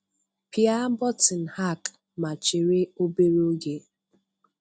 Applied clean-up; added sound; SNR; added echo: none; none; none; none.